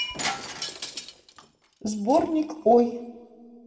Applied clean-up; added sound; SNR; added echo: none; Shatter; 11 dB; reverberation time 2.3 s.